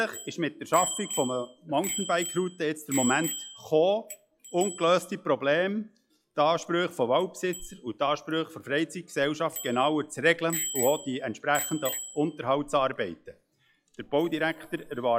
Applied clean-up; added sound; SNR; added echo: classical method log-MMSE.